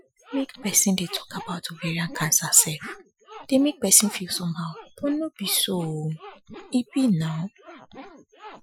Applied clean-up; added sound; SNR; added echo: classical method Wiener filter.